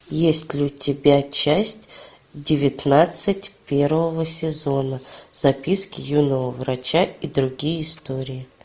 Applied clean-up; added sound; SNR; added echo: none; none; none; none.